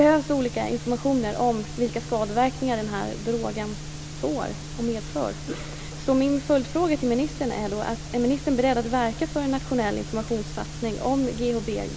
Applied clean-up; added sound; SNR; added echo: none; none; none; none.